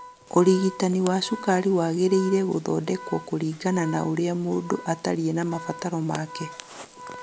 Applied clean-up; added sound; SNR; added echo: none; Organ; 17 dB; none.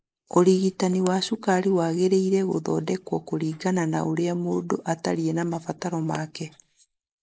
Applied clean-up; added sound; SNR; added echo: neural mask model Resemble Enhance denoiser.